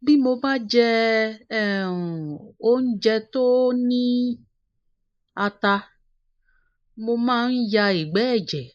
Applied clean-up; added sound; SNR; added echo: neural mask model Resemble Enhance denoiser.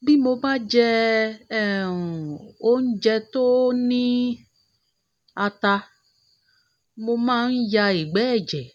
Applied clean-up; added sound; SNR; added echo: none; none; none; none.